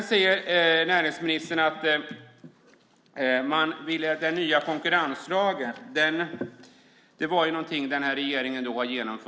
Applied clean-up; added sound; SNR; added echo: none; none; none; none.